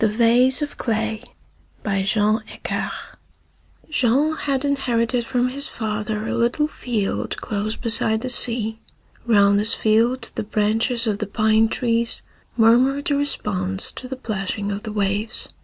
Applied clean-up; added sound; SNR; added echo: none; none; none; none.